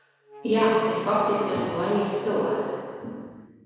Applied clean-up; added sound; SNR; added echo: none; Wind instrument, woodwind instrument; 18 dB; reverberation time 1.9 s.